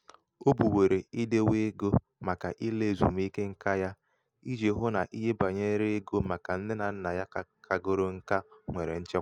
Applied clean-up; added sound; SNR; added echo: none; none; none; none.